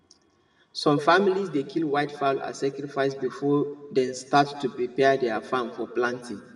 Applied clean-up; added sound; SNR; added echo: none; none; none; reverberation time 1.1 s.